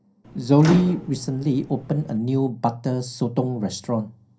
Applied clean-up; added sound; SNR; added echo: none; Microwave oven; 12 dB; reverberation time 0.3 s.